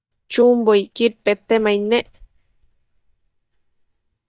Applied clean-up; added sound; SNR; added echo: neural mask model DeepFilterNet 3.